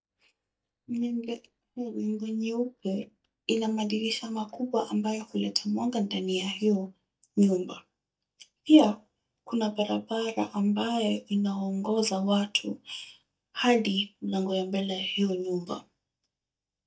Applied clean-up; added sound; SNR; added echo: neural mask model DeepFilterNet 3.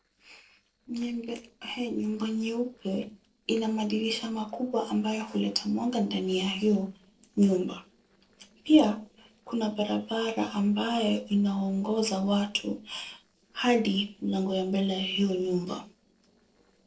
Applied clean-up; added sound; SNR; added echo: neural separator model SepFormer DNS4.